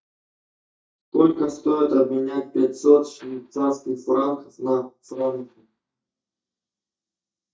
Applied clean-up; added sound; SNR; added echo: neural mask model DeepFilterNet 3.